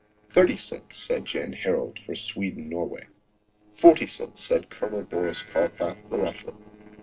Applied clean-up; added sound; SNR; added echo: neural separator model SepFormer DNS4.